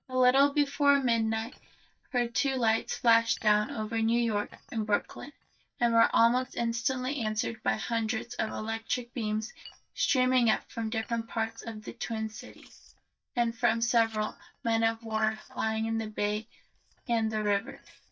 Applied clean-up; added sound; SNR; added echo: neural mask model DeepFilterNet 3.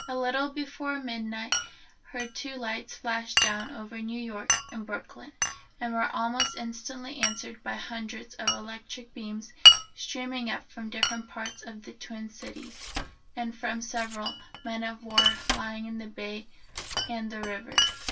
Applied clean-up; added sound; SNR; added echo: none; Glass; -4 dB; reverberation time 0.1 s.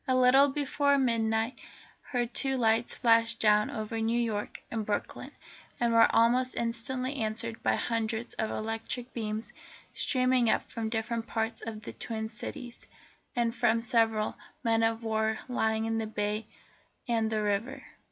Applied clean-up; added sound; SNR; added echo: none; none; none; none.